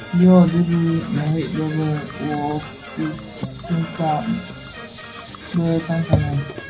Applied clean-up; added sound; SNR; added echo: none; Brass instrument / Percussion; 14 dB; reverberation time 0.5 s.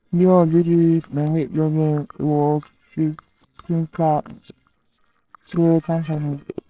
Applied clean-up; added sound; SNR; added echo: neural separator model SepFormer WHAMR!.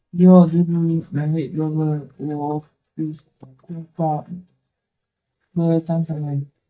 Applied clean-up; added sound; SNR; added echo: neural mask model DeepFilterNet 3.